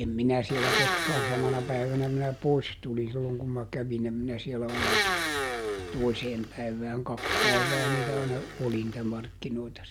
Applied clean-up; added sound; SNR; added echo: none; Domestic sounds, home sounds; 1 dB; none.